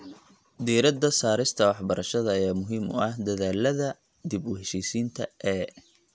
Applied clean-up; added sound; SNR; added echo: none; none; none; none.